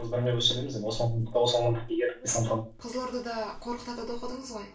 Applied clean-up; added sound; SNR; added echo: none; Chink, clink; 13 dB; reverberation time 0.3 s.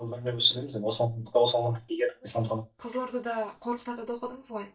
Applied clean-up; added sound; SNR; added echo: neural mask model DeepFilterNet 3.